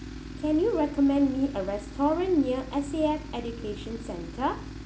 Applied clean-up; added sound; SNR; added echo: none; Tools; 11 dB; none.